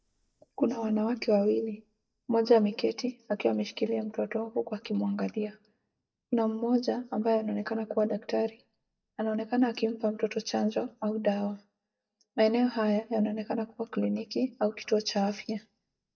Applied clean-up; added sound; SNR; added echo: neural mask model DeepFilterNet 3.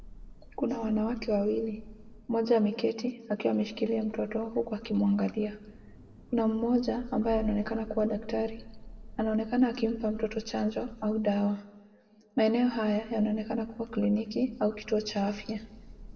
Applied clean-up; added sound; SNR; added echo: none; Thunder / Rain; 17 dB; reverberation time 1.3 s.